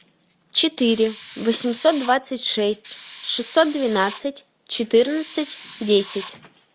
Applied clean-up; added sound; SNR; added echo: none; Hiss; 10 dB; none.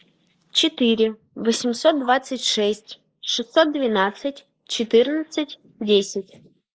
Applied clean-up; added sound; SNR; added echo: neural mask model Resemble Enhance denoiser.